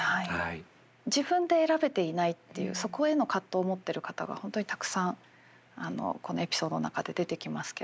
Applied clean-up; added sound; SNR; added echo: none; none; none; none.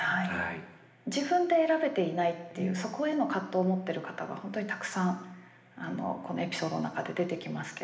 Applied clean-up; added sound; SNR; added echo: none; none; none; reverberation time 1.1 s.